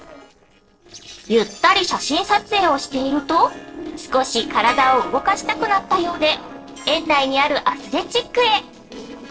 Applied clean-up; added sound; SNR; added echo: neural separator model SepFormer DNS4.